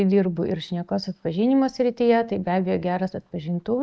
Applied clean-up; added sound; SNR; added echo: none; none; none; none.